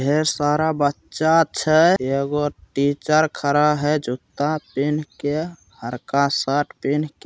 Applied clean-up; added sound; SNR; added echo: none; none; none; none.